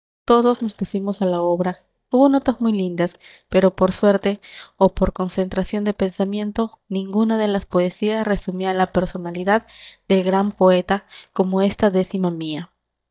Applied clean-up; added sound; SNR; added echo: neural mask model DeepFilterNet 3.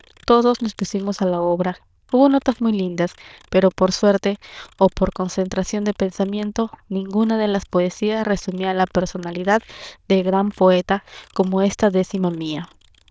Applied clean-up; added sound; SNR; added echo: neural diffusion model UNIVERSE++.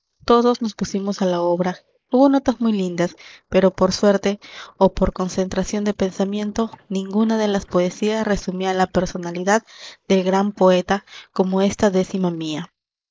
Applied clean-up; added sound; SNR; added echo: neural mask model Resemble Enhance denoiser.